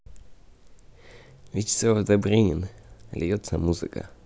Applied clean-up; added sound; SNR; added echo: none; none; none; none.